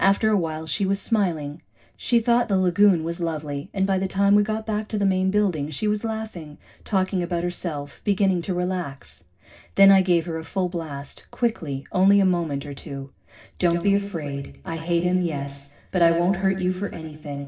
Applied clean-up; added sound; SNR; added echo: none; none; none; reverberation time 0.4 s.